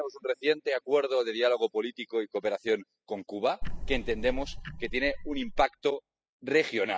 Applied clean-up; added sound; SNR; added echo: classical method spectral subtraction.